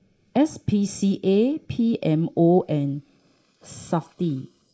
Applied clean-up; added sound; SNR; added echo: neural mask model Resemble Enhance denoiser.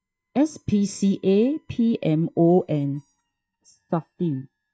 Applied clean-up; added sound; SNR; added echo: neural mask model DeepFilterNet 3.